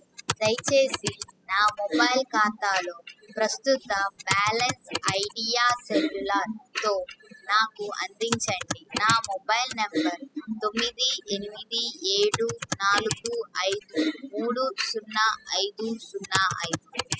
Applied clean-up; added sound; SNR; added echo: classical method spectral subtraction.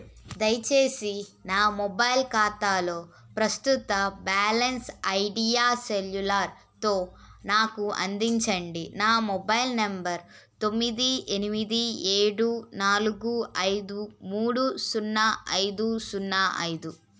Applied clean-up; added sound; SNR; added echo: none; none; none; none.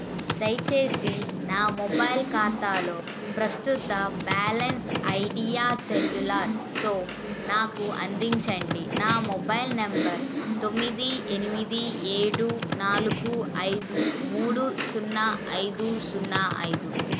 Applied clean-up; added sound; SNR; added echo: none; Computer keyboard; 2 dB; none.